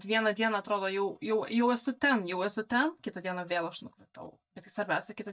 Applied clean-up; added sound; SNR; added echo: neural mask model DeepFilterNet 3.